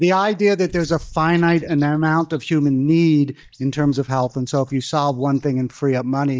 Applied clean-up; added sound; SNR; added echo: neural mask model DeepFilterNet 3.